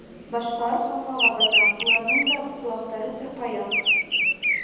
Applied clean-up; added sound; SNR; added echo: none; Bird vocalization, bird call, bird song; -5 dB; reverberation time 1.1 s.